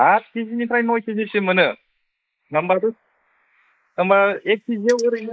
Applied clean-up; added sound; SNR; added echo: neural mask model Resemble Enhance denoiser.